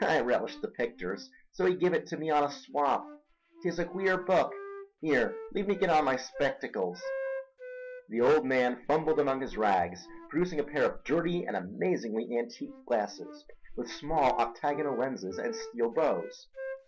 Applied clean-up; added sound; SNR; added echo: none; Wind instrument, woodwind instrument; 15 dB; none.